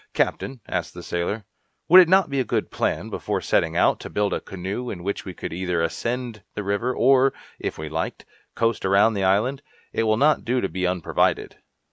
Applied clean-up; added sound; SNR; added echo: none; none; none; none.